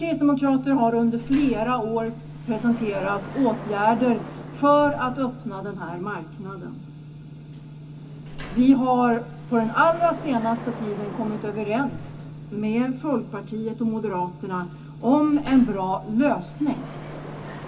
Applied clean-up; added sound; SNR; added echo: none; Sliding door; 18 dB; reverberation time 0.3 s.